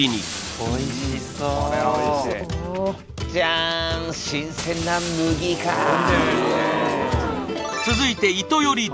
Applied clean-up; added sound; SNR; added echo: none; Shatter; 16 dB; none.